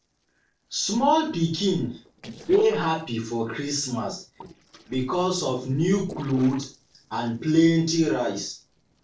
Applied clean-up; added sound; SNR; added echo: neural separator model SepFormer DNS4.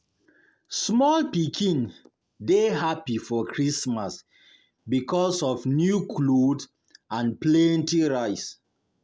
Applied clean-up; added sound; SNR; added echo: none; none; none; none.